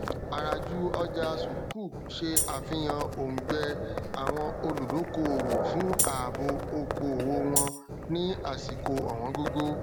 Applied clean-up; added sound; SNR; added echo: none; Livestock, farm animals, working animals + Tambourine; 0 dB; none.